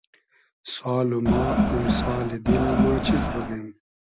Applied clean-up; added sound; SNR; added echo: none; Crowd; -4 dB; none.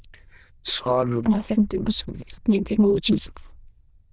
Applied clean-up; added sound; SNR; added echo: neural diffusion model UNIVERSE++.